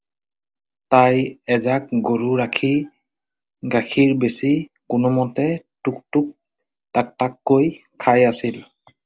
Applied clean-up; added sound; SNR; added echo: none; none; none; none.